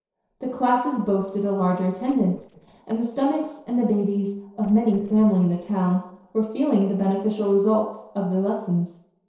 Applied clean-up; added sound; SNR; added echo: neural separator model SepFormer DNS4.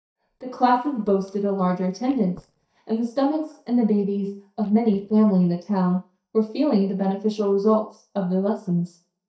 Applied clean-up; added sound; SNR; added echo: neural mask model DeepFilterNet 3.